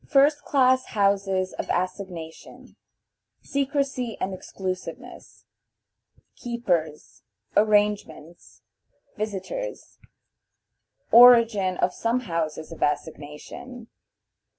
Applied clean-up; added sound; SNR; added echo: none; none; none; none.